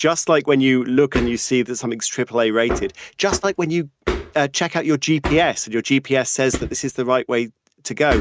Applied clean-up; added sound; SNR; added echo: neural mask model RNNoise.